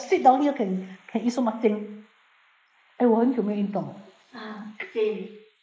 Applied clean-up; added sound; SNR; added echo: neural mask model Resemble Enhance denoiser.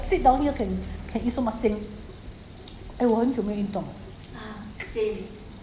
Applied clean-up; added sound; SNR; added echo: none; Cricket; 4 dB; none.